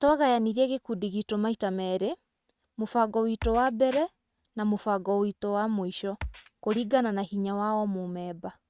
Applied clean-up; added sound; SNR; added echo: neural mask model RNNoise.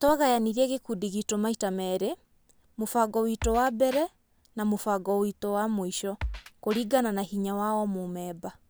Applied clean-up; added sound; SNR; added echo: none; Drum kit; 10 dB; none.